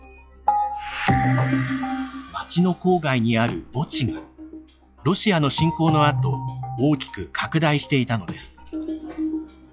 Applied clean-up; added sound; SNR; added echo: classical method log-MMSE.